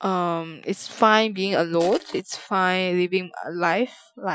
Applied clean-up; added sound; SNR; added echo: classical method Wiener filter.